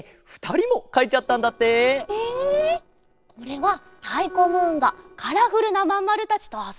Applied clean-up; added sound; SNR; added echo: neural separator model SepFormer DNS4.